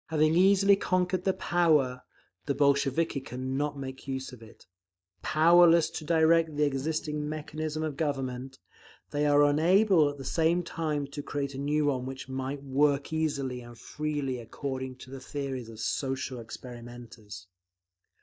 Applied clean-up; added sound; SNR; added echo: neural mask model DeepFilterNet 3.